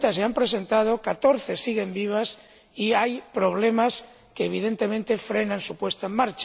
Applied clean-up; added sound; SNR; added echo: none; none; none; none.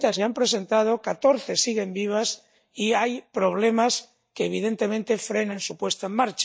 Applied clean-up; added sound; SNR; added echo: neural mask model DeepFilterNet 3.